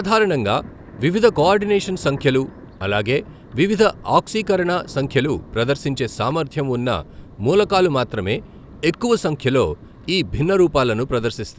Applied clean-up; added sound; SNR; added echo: none; Thunder; 20 dB; none.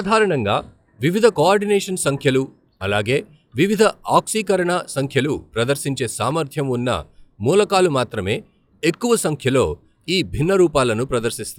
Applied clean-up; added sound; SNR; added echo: classical method log-MMSE.